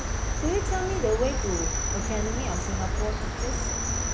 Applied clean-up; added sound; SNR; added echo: none; Cricket; -4 dB; none.